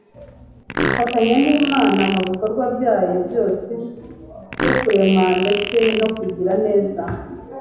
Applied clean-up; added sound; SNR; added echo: none; Fart; 9 dB; reverberation time 0.9 s.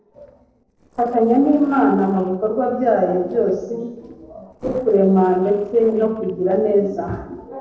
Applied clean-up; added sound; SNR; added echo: neural separator model SepFormer DNS4.